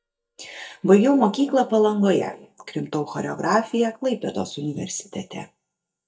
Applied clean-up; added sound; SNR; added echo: neural mask model DeepFilterNet 3.